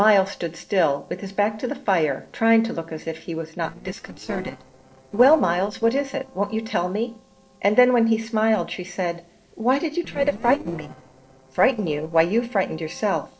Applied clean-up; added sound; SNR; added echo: neural separator model SepFormer DNS4.